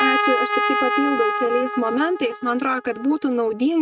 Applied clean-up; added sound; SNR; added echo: neural mask model RNNoise.